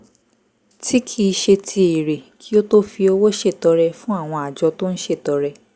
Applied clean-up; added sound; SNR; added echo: none; none; none; none.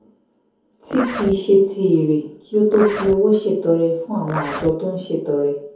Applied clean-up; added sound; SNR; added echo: none; Zipper (clothing); 13 dB; reverberation time 0.6 s.